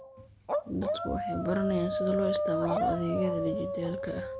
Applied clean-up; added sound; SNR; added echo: none; Dog; 0 dB; none.